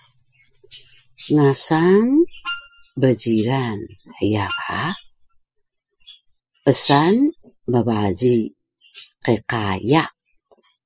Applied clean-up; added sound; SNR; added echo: classical method spectral subtraction.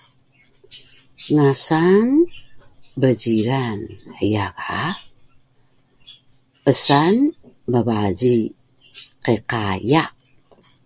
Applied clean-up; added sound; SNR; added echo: none; none; none; none.